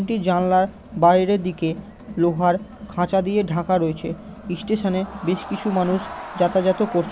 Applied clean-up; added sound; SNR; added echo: none; Crowd; 15 dB; none.